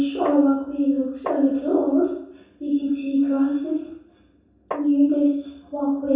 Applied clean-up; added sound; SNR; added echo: none; Tap; 12 dB; reverberation time 0.7 s.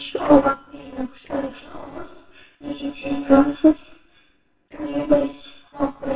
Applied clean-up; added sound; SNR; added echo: neural separator model SepFormer WHAMR!.